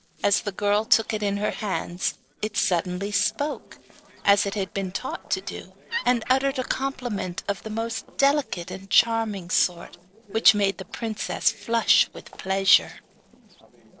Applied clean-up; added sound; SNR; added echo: neural separator model SepFormer DNS4.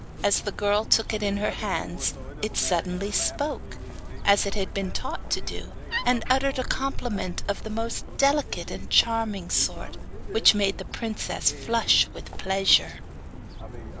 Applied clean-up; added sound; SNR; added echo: none; Chirp, tweet + Wood; 6 dB; none.